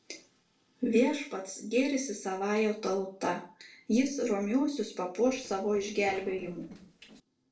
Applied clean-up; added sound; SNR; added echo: neural separator model SepFormer DNS4.